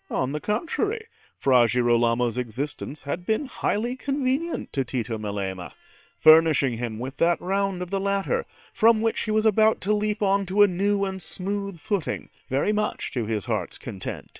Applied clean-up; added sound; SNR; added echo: neural separator model SepFormer WHAM!.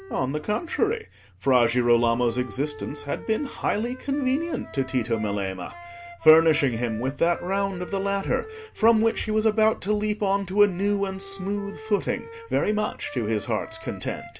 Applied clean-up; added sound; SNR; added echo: none; Wind instrument, woodwind instrument; 18 dB; none.